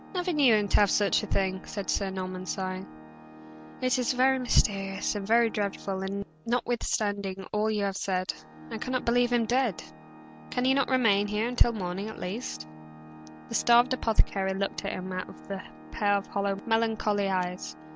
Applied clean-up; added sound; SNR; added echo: none; Organ; 18 dB; none.